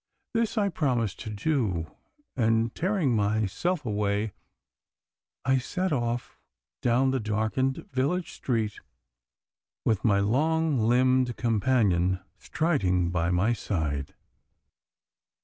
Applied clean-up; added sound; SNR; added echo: none; none; none; none.